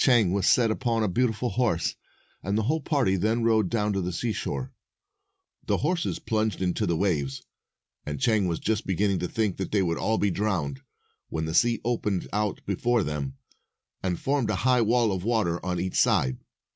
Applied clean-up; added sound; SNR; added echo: none; none; none; none.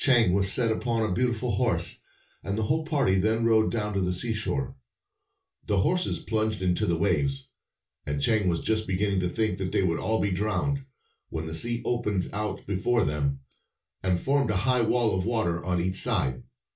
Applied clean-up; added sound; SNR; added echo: none; none; none; reverberation time 0.2 s.